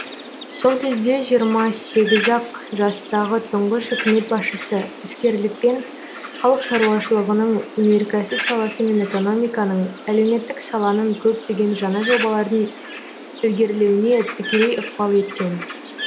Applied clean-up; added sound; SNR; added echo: none; Bird; 11 dB; none.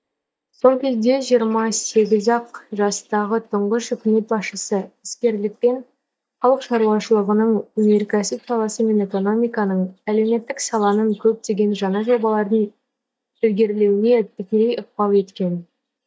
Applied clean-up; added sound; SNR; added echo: neural mask model DeepFilterNet 3.